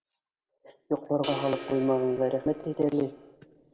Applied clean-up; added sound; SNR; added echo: none; Crash cymbal; 12 dB; reverberation time 1.2 s.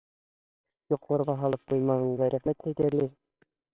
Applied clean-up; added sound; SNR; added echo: neural separator model SepFormer WHAMR!.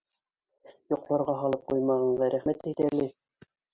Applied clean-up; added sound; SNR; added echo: none; none; none; none.